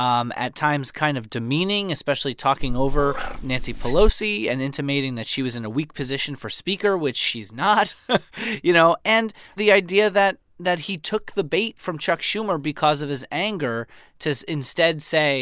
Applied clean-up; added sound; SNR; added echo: none; Meow; -1 dB; none.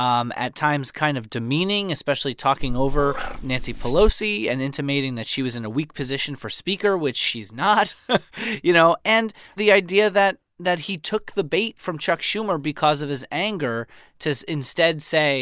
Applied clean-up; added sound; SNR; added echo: neural mask model DeepFilterNet 3.